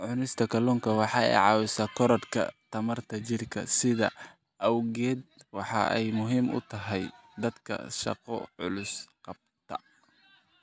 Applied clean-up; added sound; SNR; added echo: none; none; none; none.